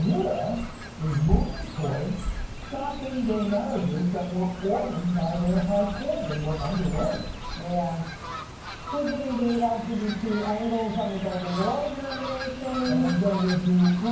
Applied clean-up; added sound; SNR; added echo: none; Fowl; 9 dB; reverberation time 0.9 s.